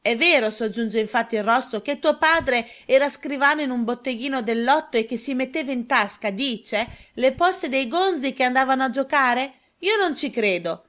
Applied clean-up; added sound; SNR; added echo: none; none; none; none.